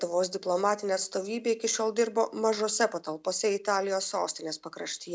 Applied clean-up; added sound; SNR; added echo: none; none; none; none.